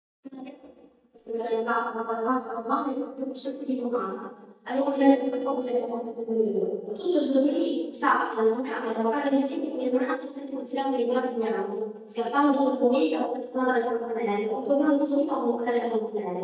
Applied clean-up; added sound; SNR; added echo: neural mask model DeepFilterNet 3.